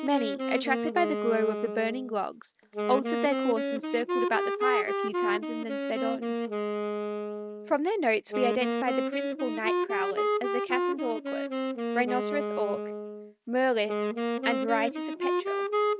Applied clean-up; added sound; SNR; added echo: neural mask model RNNoise.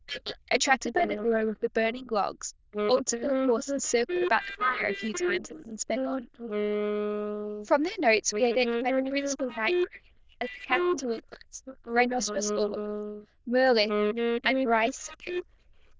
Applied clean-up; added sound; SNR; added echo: neural diffusion model UNIVERSE++.